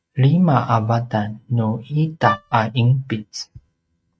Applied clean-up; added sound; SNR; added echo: neural mask model RNNoise.